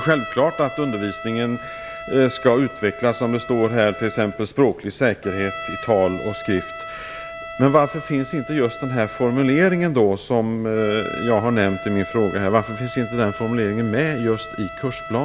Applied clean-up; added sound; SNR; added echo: none; Trumpet; 13 dB; none.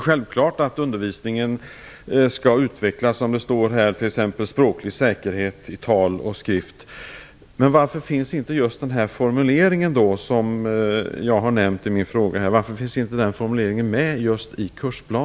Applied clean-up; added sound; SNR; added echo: none; none; none; none.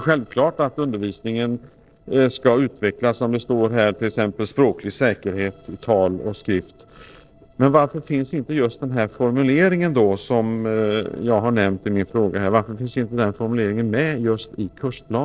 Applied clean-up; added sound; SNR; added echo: neural separator model SepFormer DNS4.